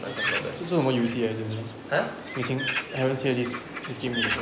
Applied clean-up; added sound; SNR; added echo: none; Bird; 5 dB; none.